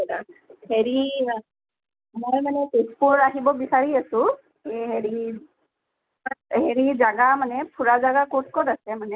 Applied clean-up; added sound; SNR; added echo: none; none; none; none.